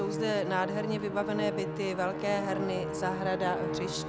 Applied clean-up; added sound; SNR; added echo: none; Musical instrument; 3 dB; none.